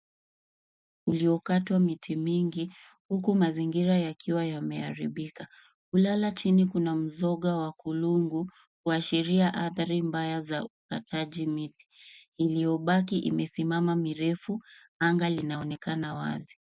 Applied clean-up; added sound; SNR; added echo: none; none; none; none.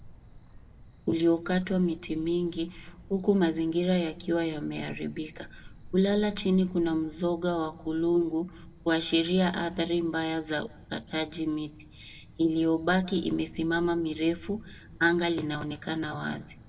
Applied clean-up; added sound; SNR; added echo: none; Cricket; 19 dB; reverberation time 0.7 s.